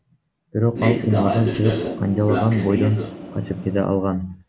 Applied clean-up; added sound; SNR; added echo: none; Train; 4 dB; none.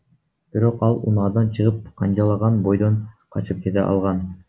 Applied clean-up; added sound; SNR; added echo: none; none; none; none.